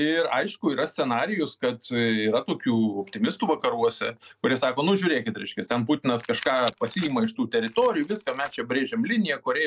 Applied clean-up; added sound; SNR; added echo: neural mask model RNNoise.